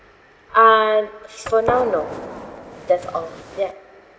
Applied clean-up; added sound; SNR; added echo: none; Gunshot, gunfire; 9 dB; none.